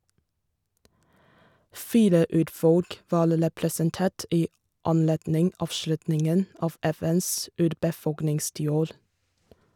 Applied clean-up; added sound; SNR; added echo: none; none; none; none.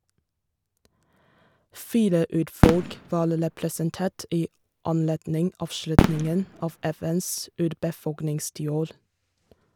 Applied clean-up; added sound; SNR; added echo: none; Fireworks; 0 dB; none.